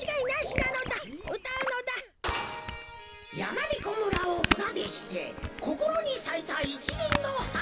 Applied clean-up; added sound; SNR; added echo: none; Camera; 5 dB; none.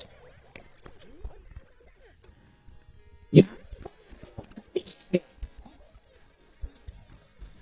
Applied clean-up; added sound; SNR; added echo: neural mask model DeepFilterNet 3.